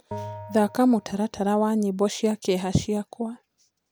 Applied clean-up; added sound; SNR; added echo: none; Bell; 16 dB; none.